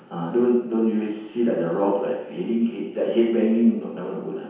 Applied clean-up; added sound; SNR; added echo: none; none; none; reverberation time 0.9 s.